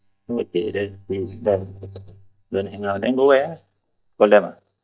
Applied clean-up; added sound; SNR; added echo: neural mask model DeepFilterNet 3.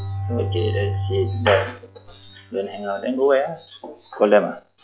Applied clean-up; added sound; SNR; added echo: classical method log-MMSE.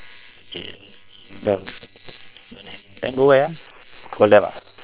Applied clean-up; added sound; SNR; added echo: neural separator model SepFormer WHAM!.